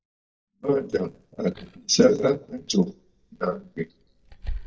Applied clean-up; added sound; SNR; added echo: neural mask model DeepFilterNet 3.